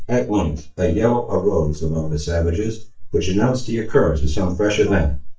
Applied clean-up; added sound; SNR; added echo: neural mask model DeepFilterNet 3.